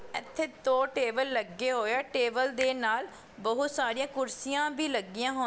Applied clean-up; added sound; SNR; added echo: none; Finger snapping; 18 dB; none.